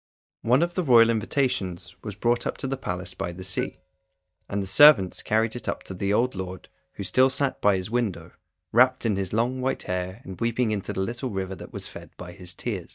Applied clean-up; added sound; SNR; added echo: neural mask model DeepFilterNet 3.